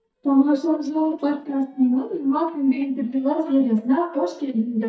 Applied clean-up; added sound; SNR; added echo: neural mask model DeepFilterNet 3.